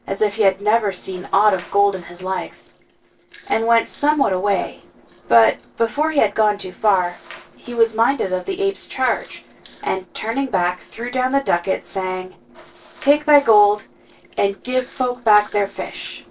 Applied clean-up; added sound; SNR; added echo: neural separator model SepFormer DNS4.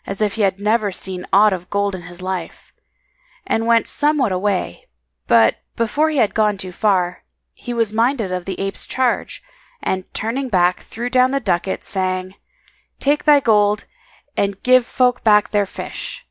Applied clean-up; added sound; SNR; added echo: none; none; none; none.